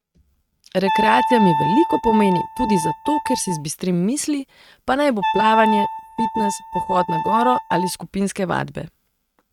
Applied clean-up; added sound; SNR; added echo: neural mask model RNNoise.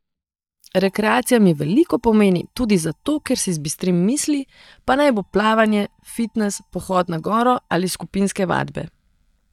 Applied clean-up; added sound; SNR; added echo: neural mask model DeepFilterNet 3.